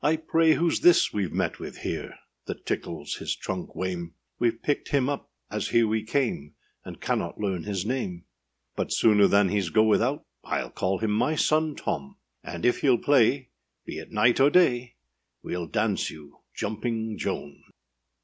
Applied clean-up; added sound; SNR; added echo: none; none; none; none.